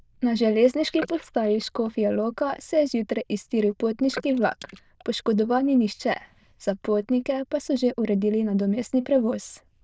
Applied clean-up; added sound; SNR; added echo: neural diffusion model UNIVERSE++.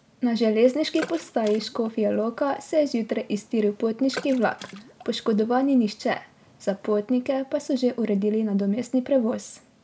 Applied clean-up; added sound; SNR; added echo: none; Water / Splash, splatter; 19 dB; none.